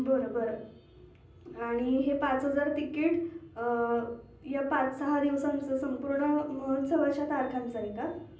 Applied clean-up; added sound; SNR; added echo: none; none; none; reverberation time 0.6 s.